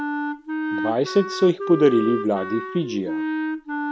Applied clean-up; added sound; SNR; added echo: none; Wind instrument, woodwind instrument; 5 dB; none.